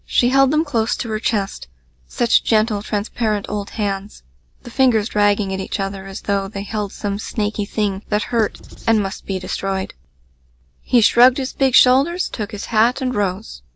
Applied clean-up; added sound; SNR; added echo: none; Writing; 13 dB; none.